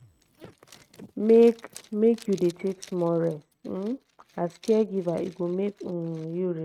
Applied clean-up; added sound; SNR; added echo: neural mask model RNNoise.